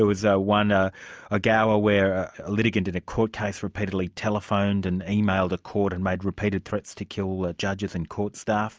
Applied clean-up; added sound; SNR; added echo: none; none; none; none.